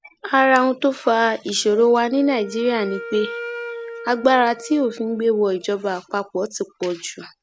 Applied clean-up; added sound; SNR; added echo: none; Wind instrument, woodwind instrument; 16 dB; none.